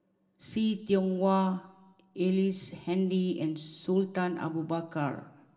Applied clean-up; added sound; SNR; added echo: none; none; none; reverberation time 0.9 s.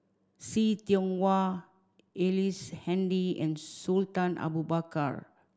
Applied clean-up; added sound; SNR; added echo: none; none; none; none.